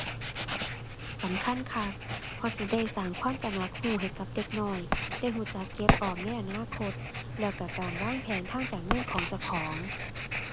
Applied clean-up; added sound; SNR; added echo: none; Writing; -1 dB; none.